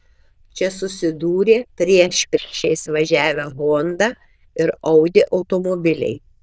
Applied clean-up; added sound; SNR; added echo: neural diffusion model UNIVERSE++.